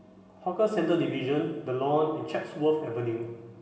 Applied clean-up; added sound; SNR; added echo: none; none; none; reverberation time 1.7 s.